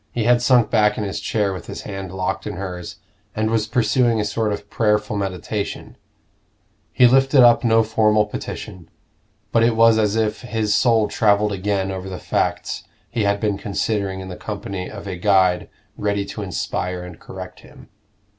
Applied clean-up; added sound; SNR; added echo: none; none; none; none.